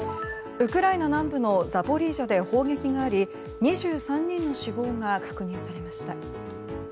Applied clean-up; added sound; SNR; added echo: none; Organ; 13 dB; none.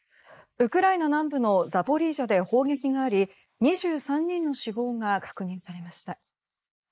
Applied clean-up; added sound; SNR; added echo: neural mask model Resemble Enhance denoiser.